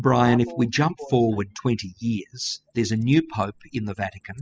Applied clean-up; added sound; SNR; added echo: classical method spectral subtraction.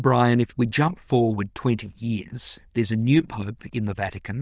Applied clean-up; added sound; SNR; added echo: neural diffusion model UNIVERSE++.